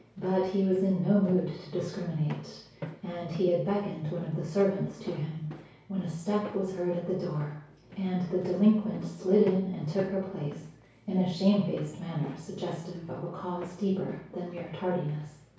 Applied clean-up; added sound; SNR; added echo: none; Walk, footsteps; 18 dB; reverberation time 0.6 s.